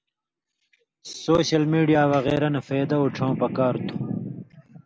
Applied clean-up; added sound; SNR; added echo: none; none; none; none.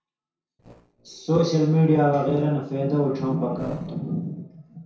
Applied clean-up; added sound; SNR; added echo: neural separator model SepFormer DNS4.